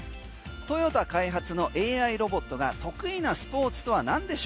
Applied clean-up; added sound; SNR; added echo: none; none; none; none.